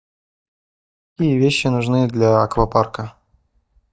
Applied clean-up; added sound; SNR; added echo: neural mask model DeepFilterNet 3.